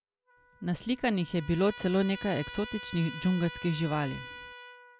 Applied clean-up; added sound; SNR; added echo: none; Trumpet; 14 dB; none.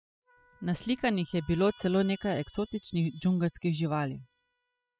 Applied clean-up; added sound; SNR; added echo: classical method spectral subtraction.